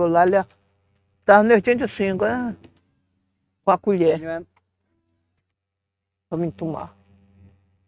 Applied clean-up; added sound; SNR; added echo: neural mask model RNNoise.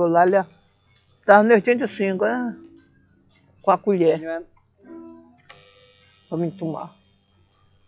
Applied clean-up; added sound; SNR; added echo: classical method log-MMSE.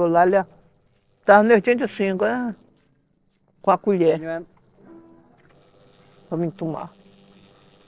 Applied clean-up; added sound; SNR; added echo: neural separator model SepFormer DNS4.